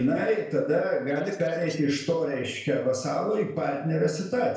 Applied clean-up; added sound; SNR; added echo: neural separator model SepFormer DNS4.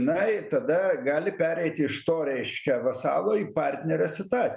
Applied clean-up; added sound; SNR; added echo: none; none; none; none.